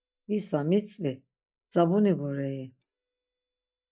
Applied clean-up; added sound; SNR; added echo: neural mask model DeepFilterNet 3.